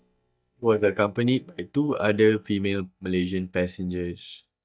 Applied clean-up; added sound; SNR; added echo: neural mask model DeepFilterNet 3.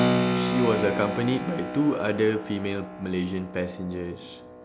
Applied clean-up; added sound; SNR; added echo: none; Keyboard (musical); 2 dB; none.